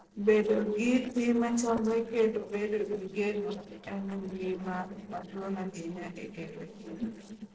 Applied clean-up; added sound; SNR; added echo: neural separator model SepFormer DNS4.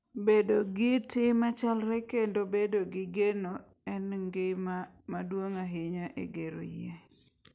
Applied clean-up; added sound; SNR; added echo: none; none; none; none.